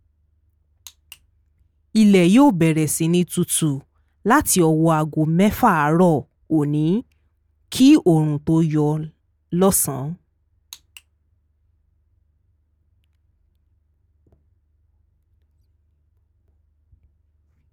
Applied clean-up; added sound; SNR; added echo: none; none; none; none.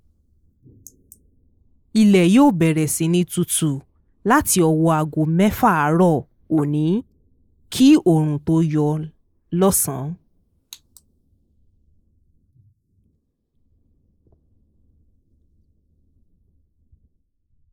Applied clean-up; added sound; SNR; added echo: neural mask model Resemble Enhance denoiser.